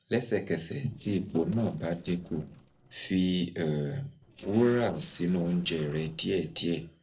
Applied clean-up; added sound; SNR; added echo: neural separator model SepFormer DNS4.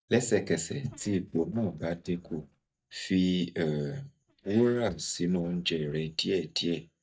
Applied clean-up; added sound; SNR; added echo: neural mask model DeepFilterNet 3.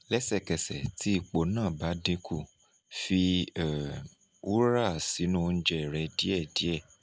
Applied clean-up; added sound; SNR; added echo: none; none; none; none.